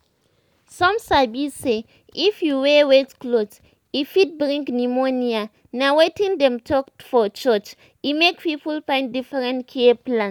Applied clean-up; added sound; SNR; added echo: none; none; none; none.